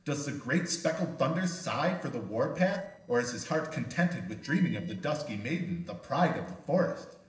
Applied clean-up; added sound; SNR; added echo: neural separator model SepFormer DNS4.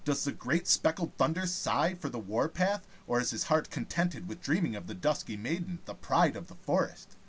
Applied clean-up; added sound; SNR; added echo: none; none; none; none.